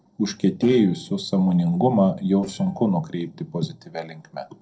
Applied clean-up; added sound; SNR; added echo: neural separator model SepFormer DNS4.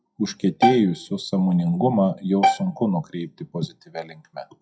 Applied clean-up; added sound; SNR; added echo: classical method WPE with log-MMSE.